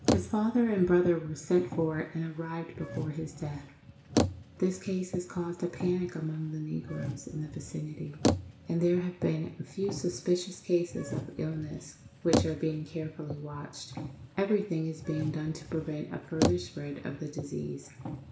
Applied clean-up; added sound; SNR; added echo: none; Bicycle; 5 dB; reverberation time 0.6 s.